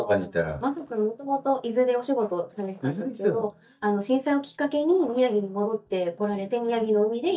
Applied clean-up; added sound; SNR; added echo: neural mask model DeepFilterNet 3.